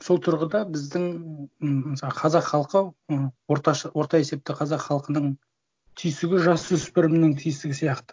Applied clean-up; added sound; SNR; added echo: none; none; none; none.